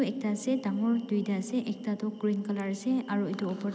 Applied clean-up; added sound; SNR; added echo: none; none; none; none.